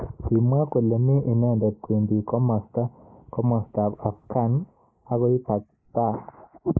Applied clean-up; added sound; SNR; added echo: neural mask model Resemble Enhance denoiser.